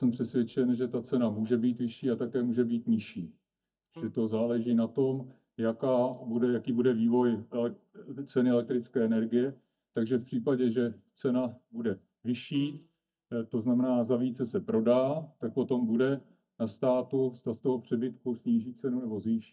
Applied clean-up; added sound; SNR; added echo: neural mask model DeepFilterNet 3.